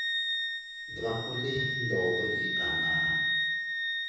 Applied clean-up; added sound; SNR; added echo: none; Wind instrument, woodwind instrument; -5 dB; reverberation time 1.1 s.